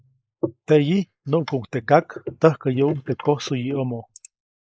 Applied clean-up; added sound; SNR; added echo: neural mask model Resemble Enhance denoiser.